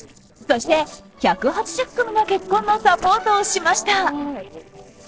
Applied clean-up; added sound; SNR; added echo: neural separator model SepFormer DNS4.